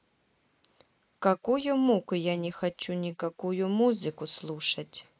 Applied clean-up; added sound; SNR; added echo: neural mask model Resemble Enhance denoiser.